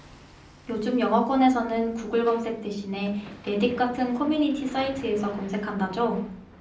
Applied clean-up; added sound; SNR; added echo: none; Hammer; 20 dB; reverberation time 0.6 s.